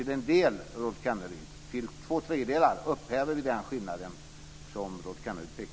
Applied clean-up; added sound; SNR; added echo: none; none; none; none.